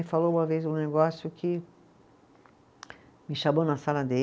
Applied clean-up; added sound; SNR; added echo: none; none; none; none.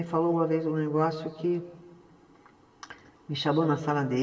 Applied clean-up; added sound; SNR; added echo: none; none; none; reverberation time 1.4 s.